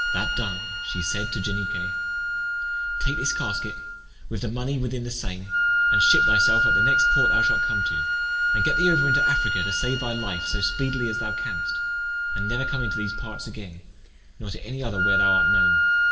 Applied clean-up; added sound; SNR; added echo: none; Wind instrument, woodwind instrument; -5 dB; reverberation time 1.0 s.